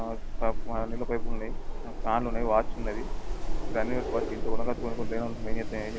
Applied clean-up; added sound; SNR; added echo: none; Wind; -5 dB; none.